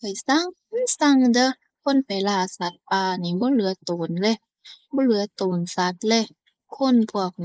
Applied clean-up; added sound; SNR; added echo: neural mask model Resemble Enhance denoiser.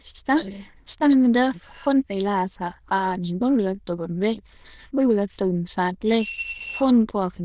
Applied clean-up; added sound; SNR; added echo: neural diffusion model UNIVERSE++.